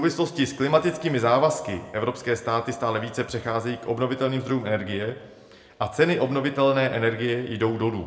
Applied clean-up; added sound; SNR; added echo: none; none; none; reverberation time 0.8 s.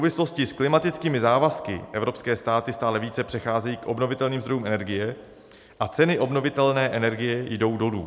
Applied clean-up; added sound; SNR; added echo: none; none; none; none.